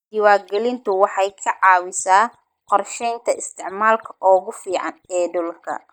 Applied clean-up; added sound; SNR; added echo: neural mask model DeepFilterNet 3.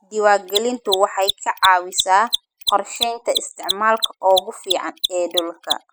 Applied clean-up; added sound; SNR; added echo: classical method spectral subtraction.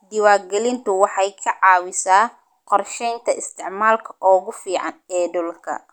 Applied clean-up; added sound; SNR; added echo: none; none; none; none.